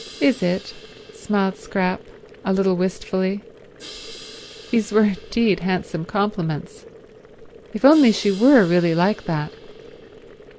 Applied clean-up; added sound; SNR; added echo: none; Crash cymbal + Boiling; 20 dB; none.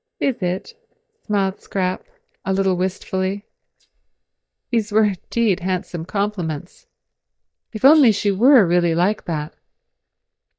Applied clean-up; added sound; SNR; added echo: neural mask model DeepFilterNet 3.